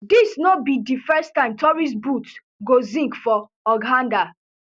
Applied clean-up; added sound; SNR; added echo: none; none; none; none.